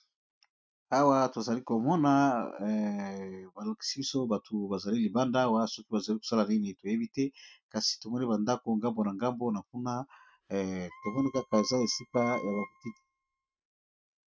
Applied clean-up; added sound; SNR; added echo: neural mask model RNNoise.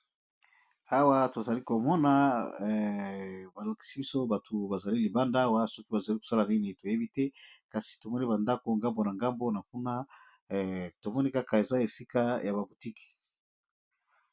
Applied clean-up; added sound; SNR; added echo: none; none; none; none.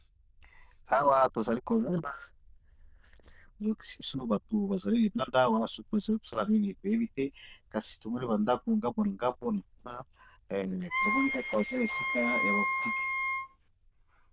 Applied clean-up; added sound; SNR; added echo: neural diffusion model UNIVERSE++.